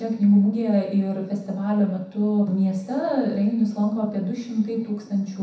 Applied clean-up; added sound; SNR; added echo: none; none; none; reverberation time 0.7 s.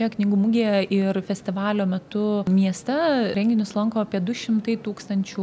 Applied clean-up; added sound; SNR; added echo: none; none; none; none.